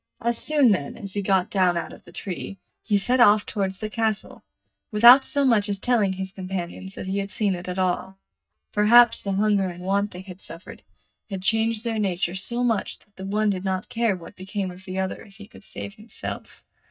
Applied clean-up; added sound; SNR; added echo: neural mask model DeepFilterNet 3.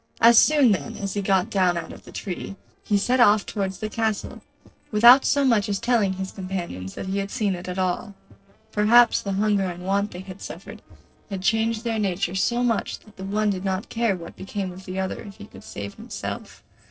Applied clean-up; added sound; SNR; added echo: neural separator model SepFormer DNS4.